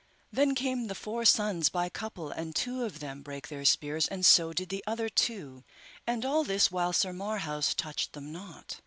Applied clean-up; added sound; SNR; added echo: none; none; none; none.